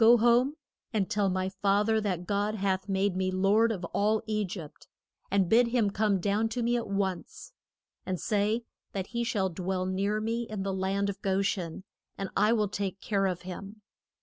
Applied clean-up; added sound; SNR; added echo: none; none; none; none.